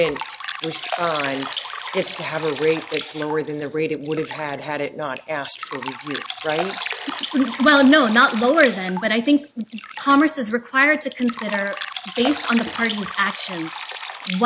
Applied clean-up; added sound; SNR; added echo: none; Drip; 11 dB; none.